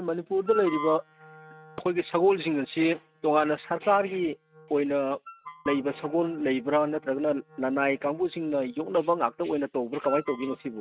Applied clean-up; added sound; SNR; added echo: neural mask model RNNoise.